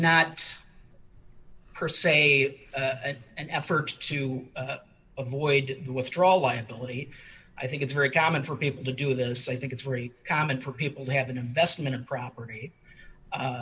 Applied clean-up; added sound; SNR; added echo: none; none; none; none.